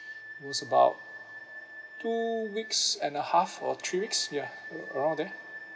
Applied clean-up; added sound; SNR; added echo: none; Wind instrument, woodwind instrument; 14 dB; none.